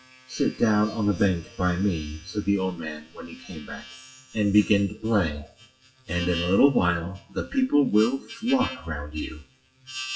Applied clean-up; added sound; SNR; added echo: classical method WPE with log-MMSE.